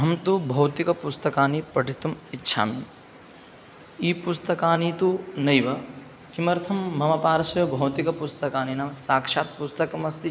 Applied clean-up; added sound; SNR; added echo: none; none; none; none.